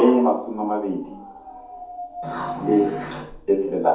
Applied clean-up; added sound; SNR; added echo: none; Dog; 13 dB; reverberation time 0.6 s.